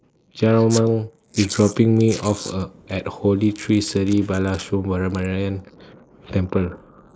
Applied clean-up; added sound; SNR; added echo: neural mask model Resemble Enhance denoiser.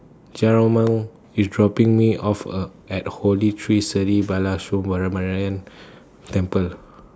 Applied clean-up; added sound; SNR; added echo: none; none; none; none.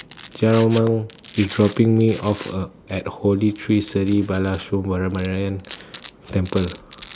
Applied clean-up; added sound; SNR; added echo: none; Domestic sounds, home sounds; 14 dB; none.